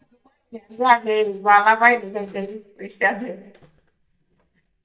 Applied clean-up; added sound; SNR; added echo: neural mask model DeepFilterNet 3.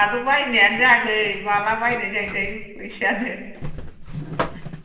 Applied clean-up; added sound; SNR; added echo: none; Zipper (clothing); 11 dB; reverberation time 1.0 s.